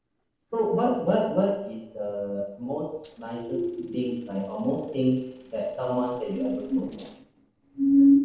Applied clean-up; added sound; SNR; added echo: neural separator model SepFormer DNS4.